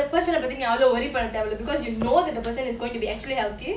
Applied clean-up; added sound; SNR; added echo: none; none; none; none.